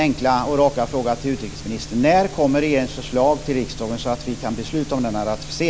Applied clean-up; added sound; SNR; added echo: none; none; none; none.